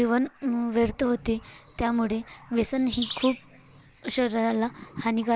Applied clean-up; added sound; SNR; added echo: neural mask model Resemble Enhance denoiser.